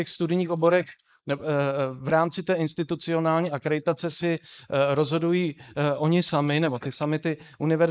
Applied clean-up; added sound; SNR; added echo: neural mask model Resemble Enhance denoiser.